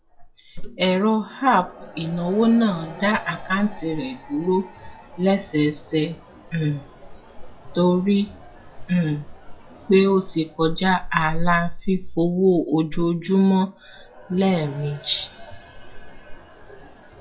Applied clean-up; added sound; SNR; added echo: classical method WPE with log-MMSE.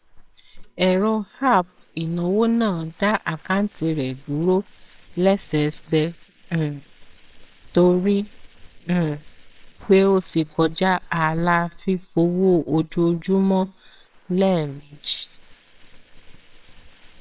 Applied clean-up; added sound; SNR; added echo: neural separator model SepFormer WHAMR!.